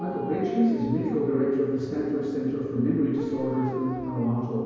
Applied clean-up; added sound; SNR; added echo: none; Dog; 14 dB; reverberation time 2.2 s.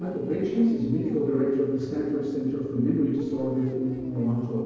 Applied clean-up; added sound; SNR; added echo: neural separator model SepFormer DNS4.